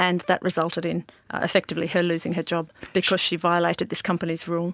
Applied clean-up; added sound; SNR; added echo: none; none; none; none.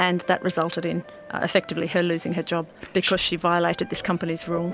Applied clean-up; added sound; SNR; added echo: none; Mechanisms + Wind instrument, woodwind instrument; 18 dB; none.